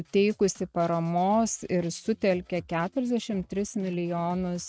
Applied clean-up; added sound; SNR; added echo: neural mask model RNNoise.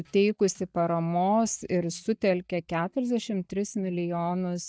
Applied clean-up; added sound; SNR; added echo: neural mask model DeepFilterNet 3.